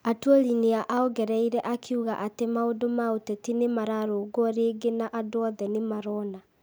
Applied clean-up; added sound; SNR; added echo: none; none; none; none.